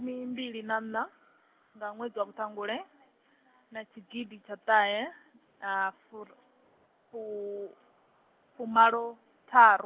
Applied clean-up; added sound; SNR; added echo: none; none; none; none.